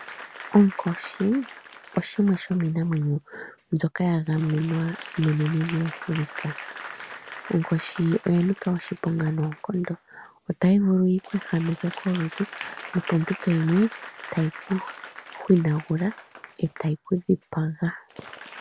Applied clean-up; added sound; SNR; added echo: none; Applause / Crowd; 16 dB; none.